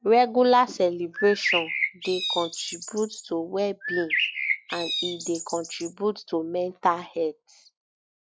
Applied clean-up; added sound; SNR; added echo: classical method log-MMSE.